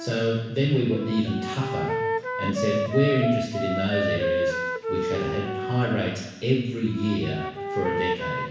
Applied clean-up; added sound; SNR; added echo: none; Wind instrument, woodwind instrument; 3 dB; reverberation time 1.1 s.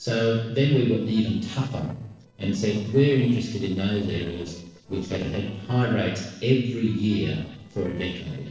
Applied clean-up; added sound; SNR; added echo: neural separator model SepFormer DNS4.